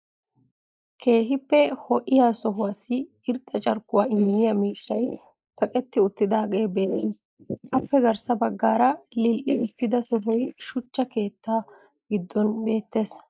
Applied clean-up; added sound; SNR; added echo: neural mask model Resemble Enhance denoiser.